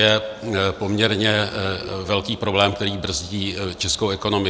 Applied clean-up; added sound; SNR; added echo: none; none; none; none.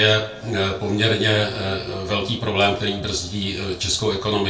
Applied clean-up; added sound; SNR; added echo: none; none; none; reverberation time 0.3 s.